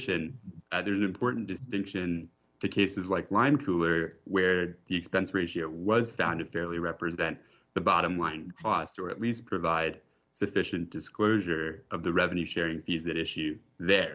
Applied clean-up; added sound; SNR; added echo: none; none; none; none.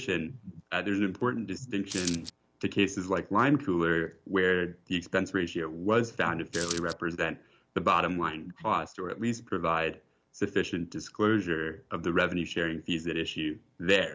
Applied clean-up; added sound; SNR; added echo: none; Coin (dropping); 7 dB; none.